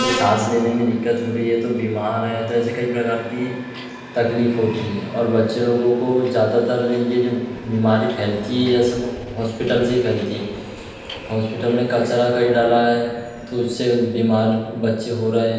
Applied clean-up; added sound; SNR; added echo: none; Subway, metro, underground; 15 dB; reverberation time 0.9 s.